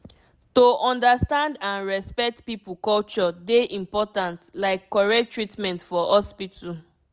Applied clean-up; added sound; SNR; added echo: none; none; none; none.